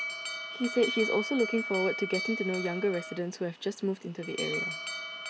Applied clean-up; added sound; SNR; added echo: none; Alarm; 5 dB; none.